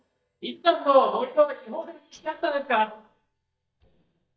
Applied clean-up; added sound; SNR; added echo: neural mask model DeepFilterNet 3.